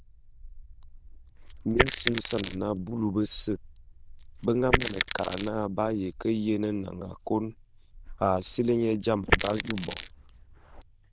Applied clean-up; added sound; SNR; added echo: neural diffusion model UNIVERSE++.